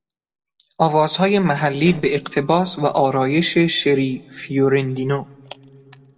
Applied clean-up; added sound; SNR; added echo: neural separator model SepFormer DNS4.